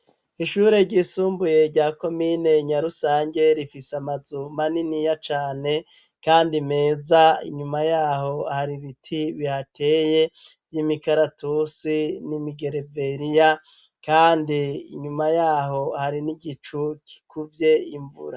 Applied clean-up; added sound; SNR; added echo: none; none; none; none.